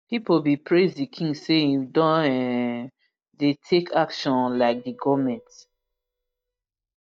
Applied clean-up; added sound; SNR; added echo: neural mask model DeepFilterNet 3.